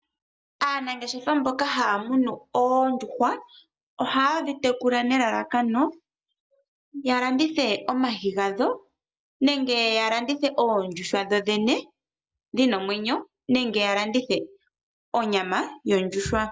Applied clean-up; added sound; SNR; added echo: none; none; none; none.